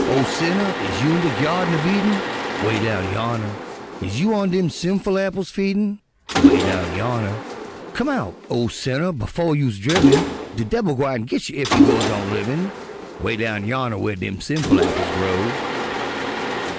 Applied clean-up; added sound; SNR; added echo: none; Mechanisms; 1 dB; none.